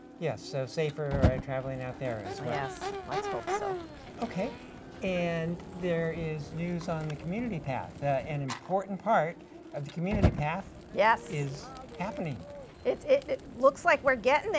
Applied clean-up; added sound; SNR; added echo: none; Crowd / Race car, auto racing / Accelerating, revving, vroom + Fire; 6 dB; none.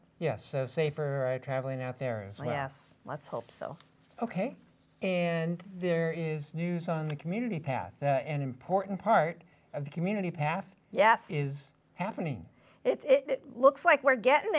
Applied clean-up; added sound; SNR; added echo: none; none; none; none.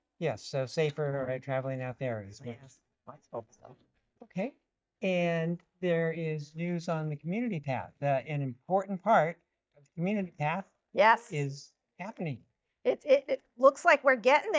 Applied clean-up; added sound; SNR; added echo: neural mask model DeepFilterNet 3.